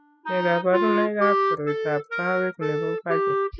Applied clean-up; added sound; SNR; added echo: classical method spectral subtraction.